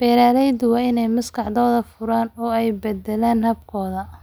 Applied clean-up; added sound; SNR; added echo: none; none; none; none.